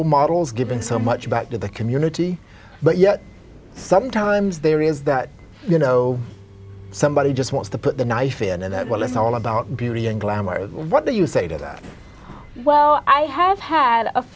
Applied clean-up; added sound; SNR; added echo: none; Bowed string instrument + Subway, metro, underground; 18 dB; none.